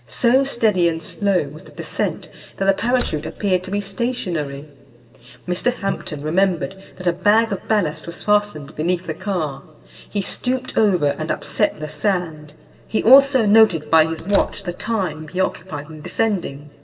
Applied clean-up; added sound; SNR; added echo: none; Slam; 15 dB; reverberation time 2.4 s.